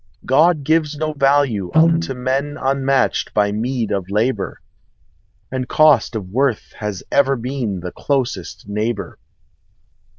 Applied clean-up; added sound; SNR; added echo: neural diffusion model UNIVERSE++.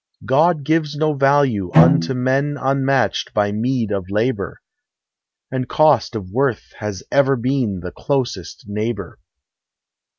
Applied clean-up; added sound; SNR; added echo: none; Bowed string instrument; -2 dB; none.